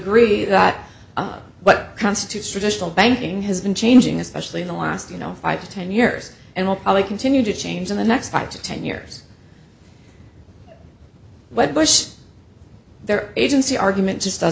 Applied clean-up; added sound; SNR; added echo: none; none; none; none.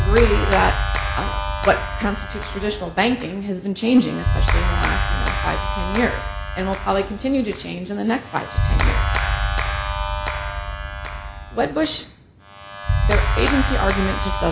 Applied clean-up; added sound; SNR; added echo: none; Clapping; -1 dB; none.